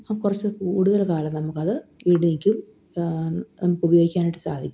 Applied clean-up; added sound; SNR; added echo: none; none; none; none.